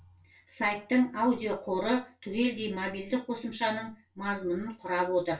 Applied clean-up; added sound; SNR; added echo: none; none; none; reverberation time 0.2 s.